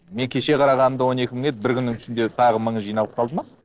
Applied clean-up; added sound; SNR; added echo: neural separator model SepFormer DNS4.